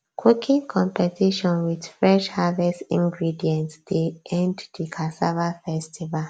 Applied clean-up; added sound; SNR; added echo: none; none; none; none.